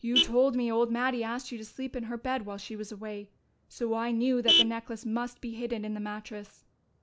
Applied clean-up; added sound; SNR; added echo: none; Vehicle horn, car horn, honking; 4 dB; none.